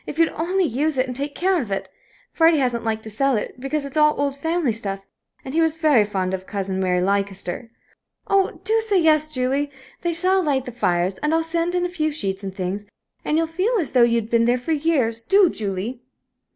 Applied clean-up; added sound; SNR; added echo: none; none; none; none.